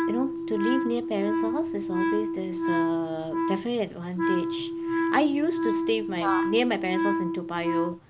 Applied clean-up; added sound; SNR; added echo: none; Wind instrument, woodwind instrument; -1 dB; none.